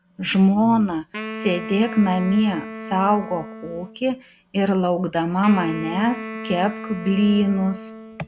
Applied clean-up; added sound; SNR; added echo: none; Wind instrument, woodwind instrument; 13 dB; none.